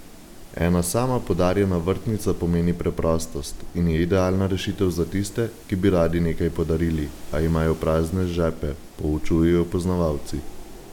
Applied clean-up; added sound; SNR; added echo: none; Wind; 13 dB; none.